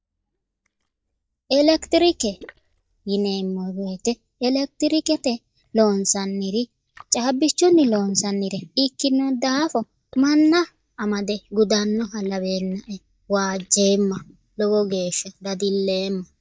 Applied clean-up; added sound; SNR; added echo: neural mask model DeepFilterNet 3.